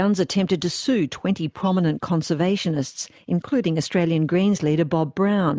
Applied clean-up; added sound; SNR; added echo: neural mask model Resemble Enhance denoiser.